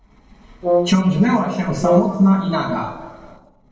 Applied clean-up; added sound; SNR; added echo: neural separator model SepFormer DNS4.